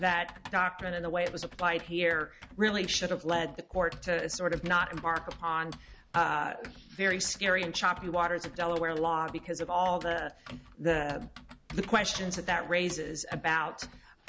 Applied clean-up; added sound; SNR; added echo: none; Typing; 16 dB; none.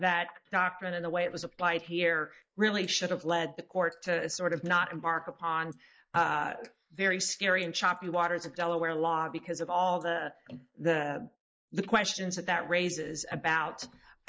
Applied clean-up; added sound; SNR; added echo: neural mask model Resemble Enhance denoiser.